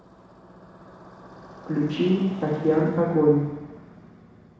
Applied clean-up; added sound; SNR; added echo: none; Motorcycle; 18 dB; reverberation time 1.1 s.